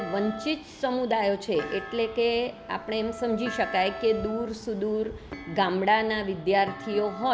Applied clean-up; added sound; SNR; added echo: none; Wind instrument, woodwind instrument + Thump, thud; 14 dB; none.